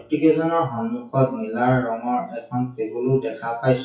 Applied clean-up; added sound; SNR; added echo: classical method WPE with log-MMSE.